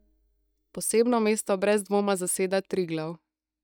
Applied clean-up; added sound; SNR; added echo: neural mask model DeepFilterNet 3.